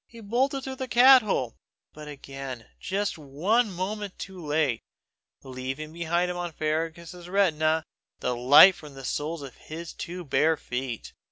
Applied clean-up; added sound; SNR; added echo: none; none; none; none.